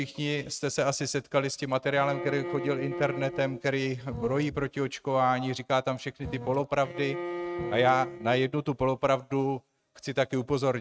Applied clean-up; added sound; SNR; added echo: neural mask model RNNoise.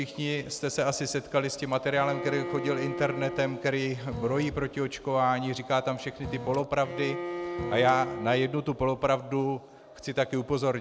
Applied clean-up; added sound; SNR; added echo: none; Bowed string instrument + Printer; 8 dB; none.